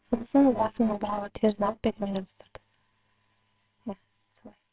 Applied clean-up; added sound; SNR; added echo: neural separator model SepFormer WHAMR!.